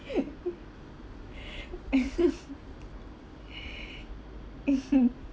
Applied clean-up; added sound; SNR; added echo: none; none; none; none.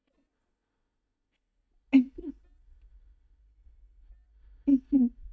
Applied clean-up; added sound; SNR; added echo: neural mask model DeepFilterNet 3.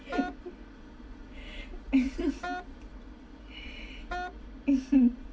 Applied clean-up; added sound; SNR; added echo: none; Wind instrument, woodwind instrument; 9 dB; reverberation time 0.5 s.